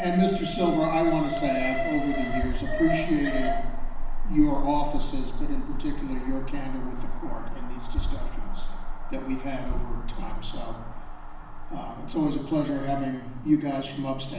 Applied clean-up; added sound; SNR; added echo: none; Alarm; -1 dB; reverberation time 0.8 s.